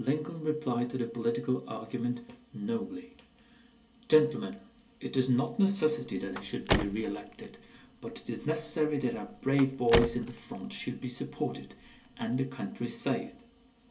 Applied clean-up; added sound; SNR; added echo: none; Car; 6 dB; reverberation time 0.1 s.